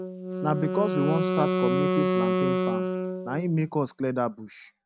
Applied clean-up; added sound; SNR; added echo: neural mask model RNNoise.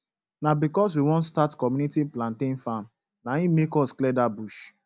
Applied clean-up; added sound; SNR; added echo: none; none; none; none.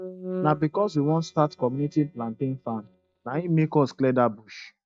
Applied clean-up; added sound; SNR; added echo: neural mask model DeepFilterNet 3.